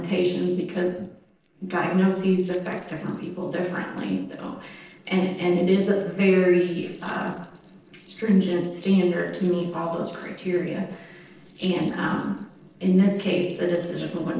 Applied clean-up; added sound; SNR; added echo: neural separator model SepFormer DNS4.